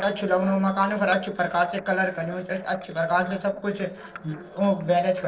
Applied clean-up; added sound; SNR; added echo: neural separator model SepFormer DNS4.